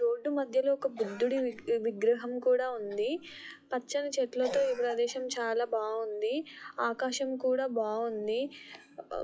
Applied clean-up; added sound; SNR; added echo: classical method log-MMSE.